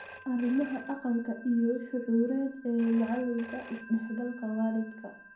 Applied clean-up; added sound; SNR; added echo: none; Telephone; 8 dB; reverberation time 0.6 s.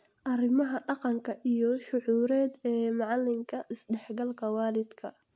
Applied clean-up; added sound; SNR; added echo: none; none; none; none.